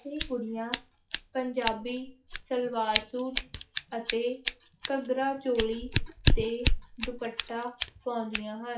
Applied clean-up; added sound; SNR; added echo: classical method WPE with log-MMSE.